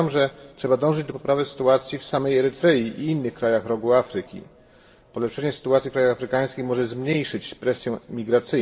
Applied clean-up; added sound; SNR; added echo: none; none; none; reverberation time 2.0 s.